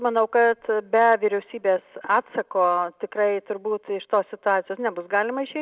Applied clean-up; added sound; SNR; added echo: none; none; none; none.